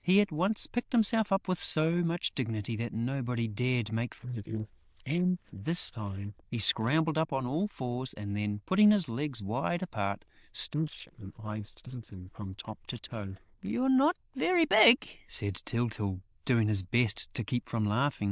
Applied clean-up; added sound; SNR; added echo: neural diffusion model UNIVERSE++.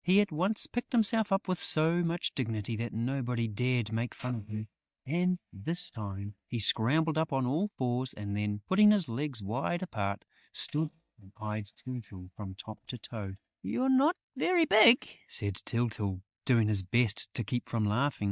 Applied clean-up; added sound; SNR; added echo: neural mask model DeepFilterNet 3.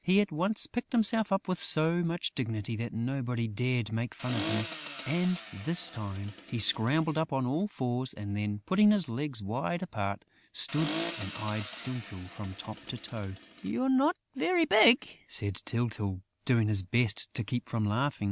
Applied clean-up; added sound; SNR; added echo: none; Accelerating, revving, vroom; 10 dB; none.